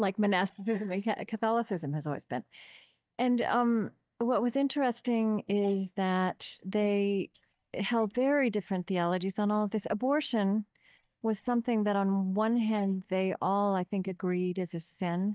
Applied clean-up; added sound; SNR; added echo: neural mask model DeepFilterNet 3.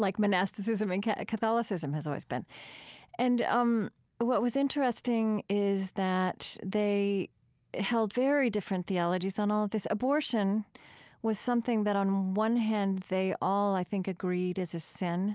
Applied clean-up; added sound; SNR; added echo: none; none; none; none.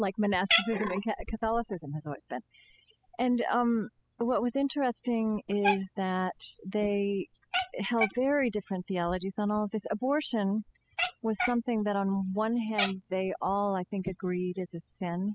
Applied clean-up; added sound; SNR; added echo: classical method spectral subtraction.